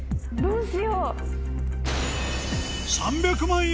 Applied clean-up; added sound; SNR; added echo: none; none; none; none.